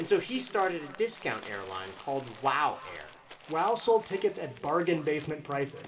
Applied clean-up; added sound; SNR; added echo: none; Crumpling, crinkling; 19 dB; reverberation time 2.4 s.